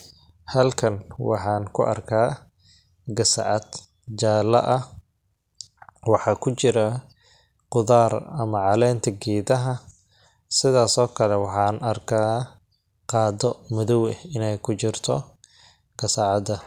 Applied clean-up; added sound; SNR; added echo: none; none; none; none.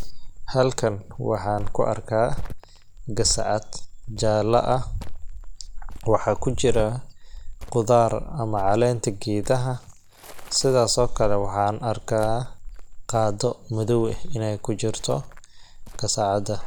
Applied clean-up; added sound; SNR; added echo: none; Cricket; 5 dB; none.